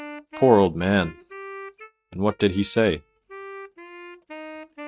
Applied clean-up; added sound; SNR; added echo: neural mask model RNNoise.